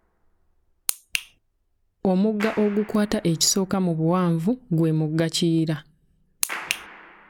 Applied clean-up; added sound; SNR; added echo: none; Clapping; 19 dB; none.